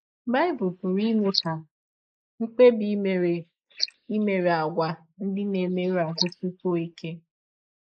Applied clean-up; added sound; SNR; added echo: neural mask model Resemble Enhance denoiser.